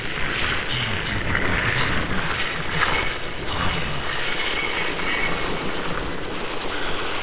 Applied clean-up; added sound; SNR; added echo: neural separator model SepFormer WHAMR!.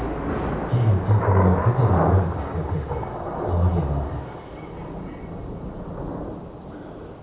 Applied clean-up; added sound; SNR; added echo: none; Thunder / Rain; 4 dB; reverberation time 0.6 s.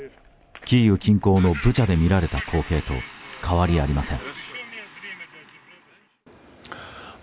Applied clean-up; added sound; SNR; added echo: none; none; none; none.